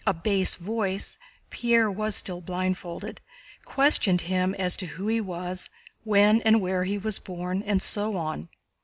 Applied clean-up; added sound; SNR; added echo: none; none; none; none.